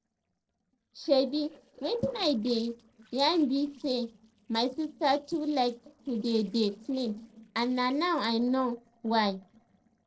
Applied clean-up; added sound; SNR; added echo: neural separator model SepFormer DNS4.